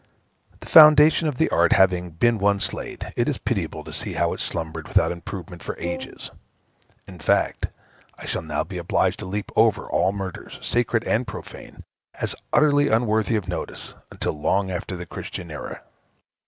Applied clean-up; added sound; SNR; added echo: none; Brass instrument; 13 dB; none.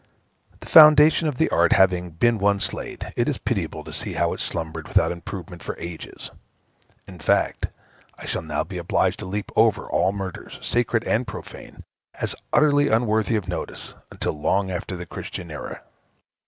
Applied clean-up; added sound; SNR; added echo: none; none; none; none.